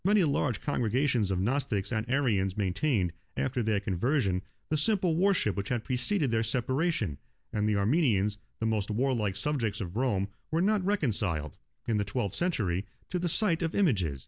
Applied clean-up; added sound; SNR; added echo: none; none; none; none.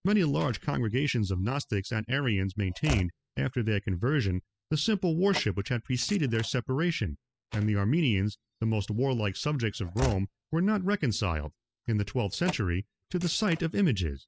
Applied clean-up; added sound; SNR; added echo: classical method spectral subtraction.